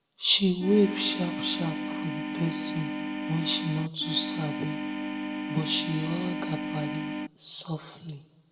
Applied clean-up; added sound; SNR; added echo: none; Organ; 6 dB; reverberation time 0.9 s.